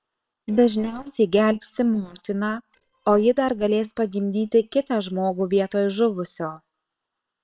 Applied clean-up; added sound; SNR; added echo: neural separator model SepFormer WHAM!.